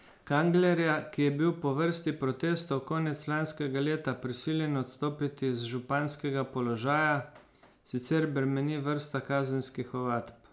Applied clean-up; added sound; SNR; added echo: none; none; none; none.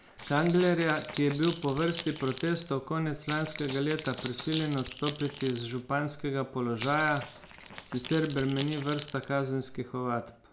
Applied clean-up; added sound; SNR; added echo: neural mask model Resemble Enhance denoiser.